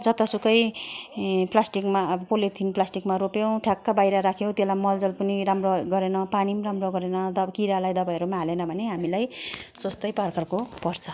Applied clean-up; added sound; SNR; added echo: none; none; none; none.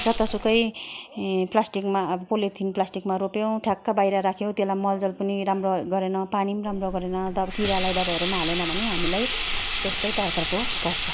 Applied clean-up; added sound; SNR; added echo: none; Sink (filling or washing); 6 dB; none.